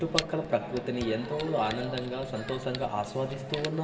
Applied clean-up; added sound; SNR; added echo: none; Camera; 11 dB; reverberation time 2.0 s.